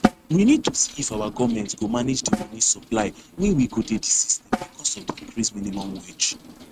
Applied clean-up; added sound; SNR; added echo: neural mask model RNNoise.